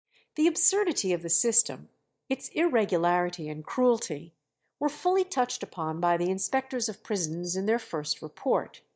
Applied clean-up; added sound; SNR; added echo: neural mask model DeepFilterNet 3.